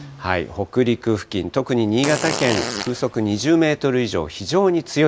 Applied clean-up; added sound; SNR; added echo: none; Fart; 7 dB; none.